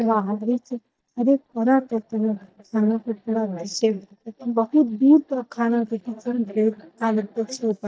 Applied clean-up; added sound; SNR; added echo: neural mask model DeepFilterNet 3.